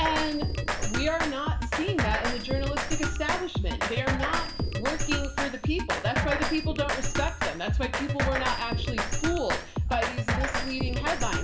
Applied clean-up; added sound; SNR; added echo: none; Drum kit; -3 dB; reverberation time 0.6 s.